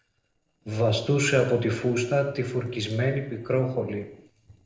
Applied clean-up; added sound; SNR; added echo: neural separator model SepFormer DNS4.